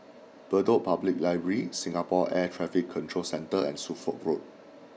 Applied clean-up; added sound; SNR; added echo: none; none; none; none.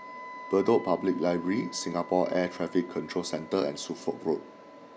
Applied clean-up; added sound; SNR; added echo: none; Wind instrument, woodwind instrument; 17 dB; none.